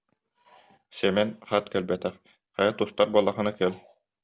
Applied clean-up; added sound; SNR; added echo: none; none; none; none.